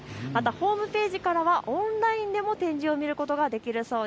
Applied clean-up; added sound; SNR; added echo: none; none; none; none.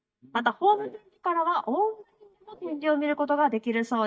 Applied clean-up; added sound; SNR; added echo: neural mask model DeepFilterNet 3.